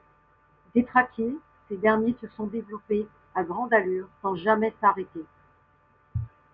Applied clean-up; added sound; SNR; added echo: none; none; none; none.